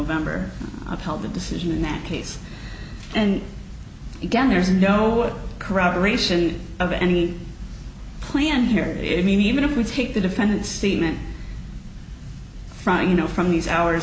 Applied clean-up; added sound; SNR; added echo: none; none; none; none.